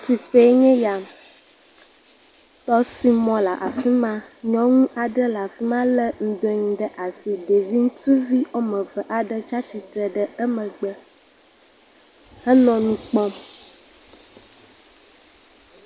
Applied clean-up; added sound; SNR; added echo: none; none; none; none.